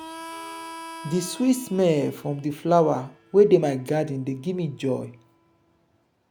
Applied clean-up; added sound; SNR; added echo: none; Harmonica; 19 dB; none.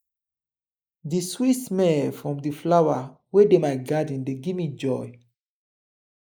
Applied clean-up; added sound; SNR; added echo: neural mask model Resemble Enhance denoiser.